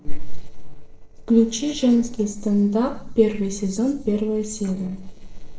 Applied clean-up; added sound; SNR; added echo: neural separator model SepFormer DNS4.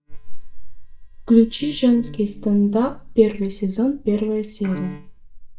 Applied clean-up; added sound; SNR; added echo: neural mask model DeepFilterNet 3.